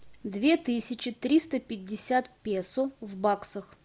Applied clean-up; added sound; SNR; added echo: none; none; none; none.